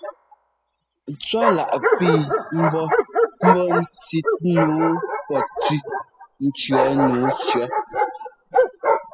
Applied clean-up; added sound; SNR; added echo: classical method spectral subtraction.